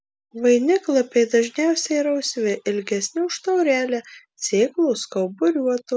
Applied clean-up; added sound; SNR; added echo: none; none; none; none.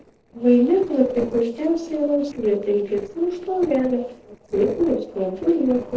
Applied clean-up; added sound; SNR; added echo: neural separator model SepFormer DNS4.